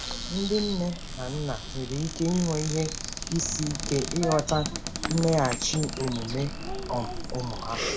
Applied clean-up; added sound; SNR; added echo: none; Cupboard open or close + Bird vocalization, bird call, bird song; 5 dB; none.